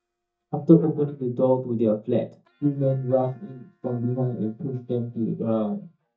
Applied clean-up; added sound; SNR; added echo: neural mask model DeepFilterNet 3.